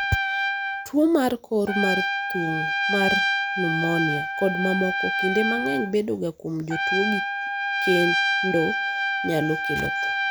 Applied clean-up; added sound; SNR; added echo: none; Trumpet; 0 dB; none.